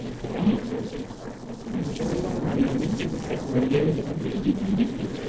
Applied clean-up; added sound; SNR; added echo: neural separator model SepFormer DNS4.